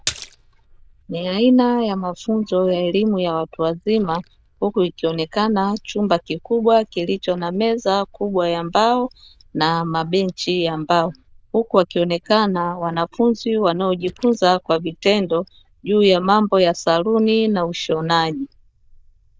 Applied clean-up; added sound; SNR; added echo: neural diffusion model UNIVERSE++.